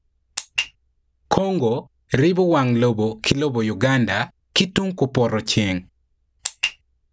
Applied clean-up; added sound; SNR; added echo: none; none; none; none.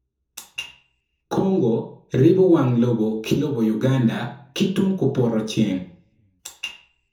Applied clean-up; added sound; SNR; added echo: none; none; none; reverberation time 0.5 s.